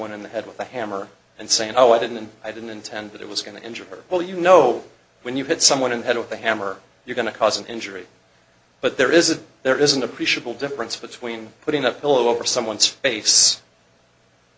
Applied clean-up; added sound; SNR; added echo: none; none; none; none.